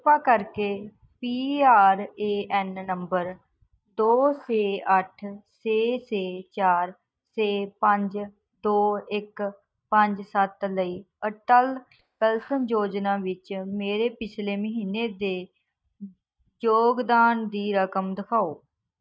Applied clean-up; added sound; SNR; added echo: neural mask model DeepFilterNet 3.